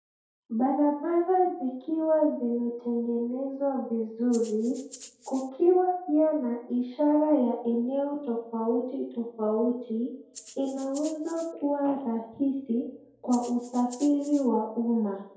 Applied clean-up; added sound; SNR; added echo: none; Rattle (instrument); 20 dB; reverberation time 2.3 s.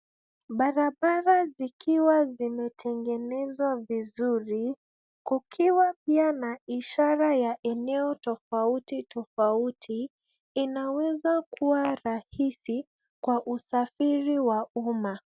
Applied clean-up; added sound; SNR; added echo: none; none; none; none.